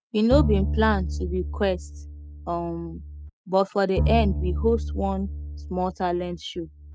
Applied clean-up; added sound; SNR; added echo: neural mask model RNNoise.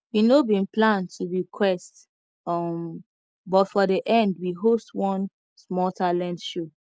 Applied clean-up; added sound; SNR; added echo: none; none; none; none.